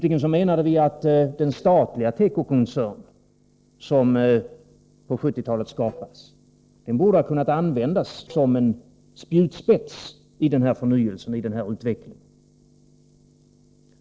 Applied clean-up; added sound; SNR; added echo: neural separator model SepFormer DNS4.